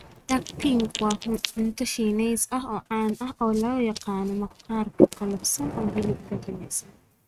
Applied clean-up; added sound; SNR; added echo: neural mask model RNNoise.